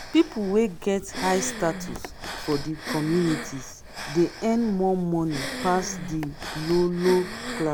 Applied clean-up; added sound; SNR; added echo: none; Breathing; 9 dB; none.